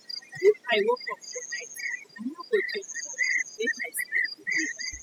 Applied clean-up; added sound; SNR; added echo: classical method spectral subtraction.